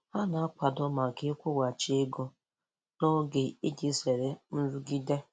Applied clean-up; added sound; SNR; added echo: none; none; none; none.